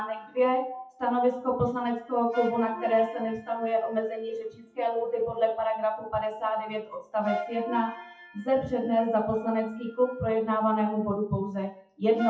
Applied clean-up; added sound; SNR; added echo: classical method WPE with log-MMSE.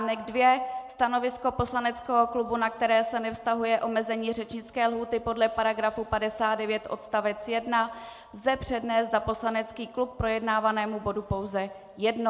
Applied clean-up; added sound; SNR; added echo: none; none; none; none.